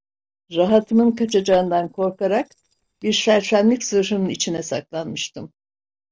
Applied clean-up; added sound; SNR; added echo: neural separator model SepFormer DNS4.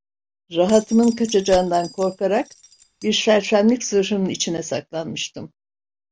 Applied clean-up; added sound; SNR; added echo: none; Keys jangling; 18 dB; none.